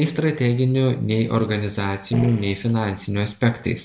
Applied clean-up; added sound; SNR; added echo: neural separator model SepFormer DNS4.